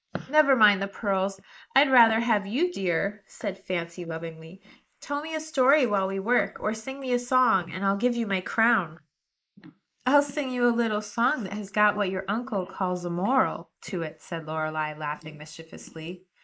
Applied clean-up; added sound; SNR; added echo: neural mask model Resemble Enhance denoiser.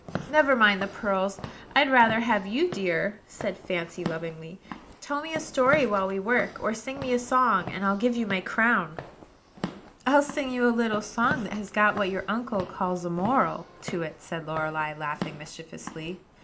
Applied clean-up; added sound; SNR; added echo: none; Walk, footsteps / Siren; 14 dB; none.